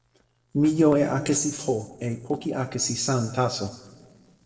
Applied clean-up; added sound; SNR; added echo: neural separator model SepFormer DNS4.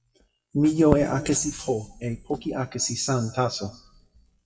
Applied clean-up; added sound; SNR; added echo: classical method WPE with log-MMSE.